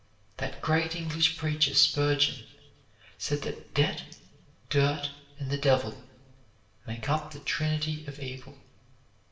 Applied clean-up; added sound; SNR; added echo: none; none; none; reverberation time 0.8 s.